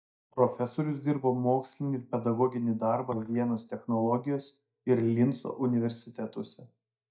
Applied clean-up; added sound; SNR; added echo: neural mask model DeepFilterNet 3.